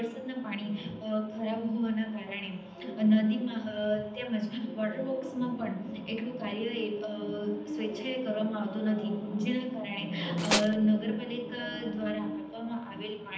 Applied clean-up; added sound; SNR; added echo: none; Tools; -1 dB; reverberation time 0.8 s.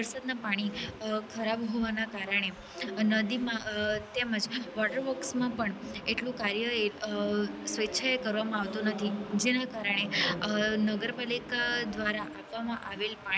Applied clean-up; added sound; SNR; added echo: none; none; none; none.